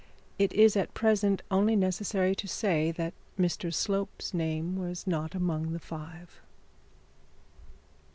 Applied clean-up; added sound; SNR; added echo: none; none; none; none.